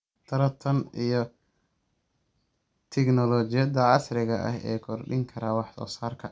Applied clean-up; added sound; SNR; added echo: none; none; none; none.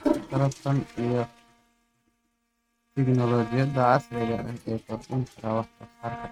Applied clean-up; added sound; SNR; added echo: neural mask model RNNoise.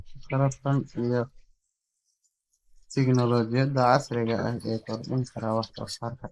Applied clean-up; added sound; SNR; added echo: neural mask model Resemble Enhance denoiser.